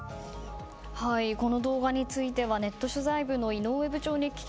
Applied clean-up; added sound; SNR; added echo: none; none; none; none.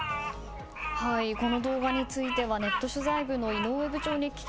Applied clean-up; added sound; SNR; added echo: none; Bird vocalization, bird call, bird song; 5 dB; none.